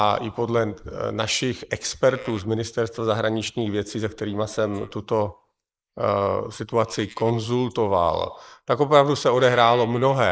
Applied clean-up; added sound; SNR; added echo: neural mask model Resemble Enhance denoiser.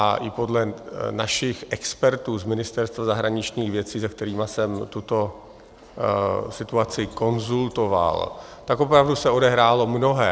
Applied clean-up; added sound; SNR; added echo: none; none; none; none.